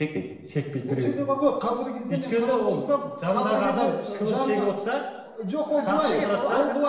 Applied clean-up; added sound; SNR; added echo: none; none; none; reverberation time 1.0 s.